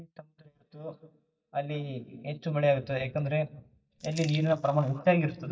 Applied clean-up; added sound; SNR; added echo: neural mask model DeepFilterNet 3.